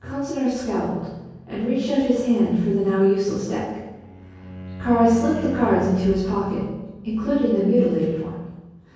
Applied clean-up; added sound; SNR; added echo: none; Bowed string instrument; 13 dB; reverberation time 1.3 s.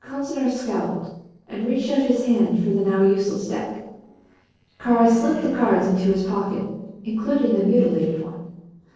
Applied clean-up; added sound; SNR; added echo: neural separator model SepFormer DNS4.